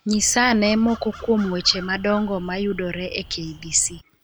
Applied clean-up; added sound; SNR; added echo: none; Crow; 18 dB; none.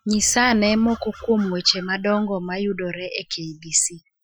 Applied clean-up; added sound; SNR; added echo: classical method Wiener filter.